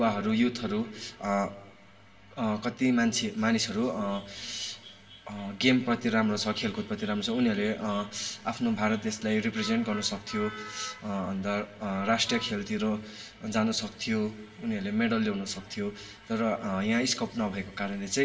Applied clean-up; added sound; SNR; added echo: none; none; none; reverberation time 2.3 s.